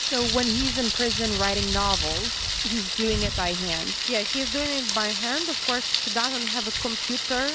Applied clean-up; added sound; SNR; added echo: none; Thunder; -2 dB; none.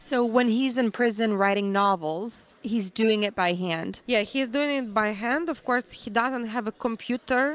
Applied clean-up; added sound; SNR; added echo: none; none; none; none.